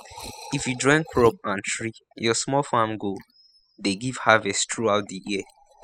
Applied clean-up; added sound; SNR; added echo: classical method spectral subtraction.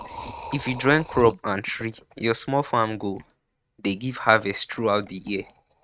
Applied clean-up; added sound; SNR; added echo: neural mask model RNNoise.